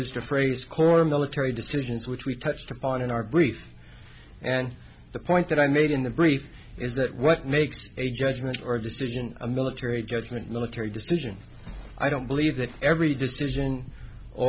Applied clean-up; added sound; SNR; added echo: none; none; none; none.